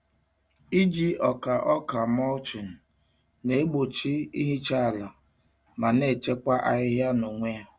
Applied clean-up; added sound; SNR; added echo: none; none; none; none.